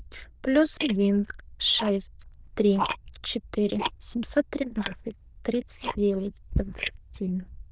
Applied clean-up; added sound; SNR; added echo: neural diffusion model UNIVERSE++.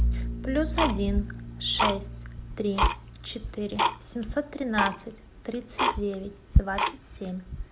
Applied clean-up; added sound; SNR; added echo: none; Bowed string instrument + Tick-tock; -3 dB; none.